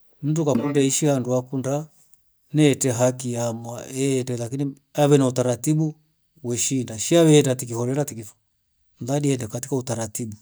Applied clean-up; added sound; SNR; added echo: neural mask model DeepFilterNet 3.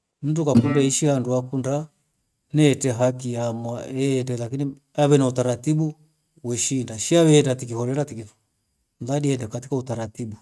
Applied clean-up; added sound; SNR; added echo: neural mask model RNNoise.